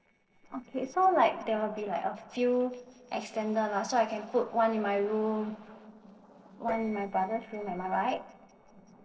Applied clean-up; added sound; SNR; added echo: neural separator model SepFormer DNS4.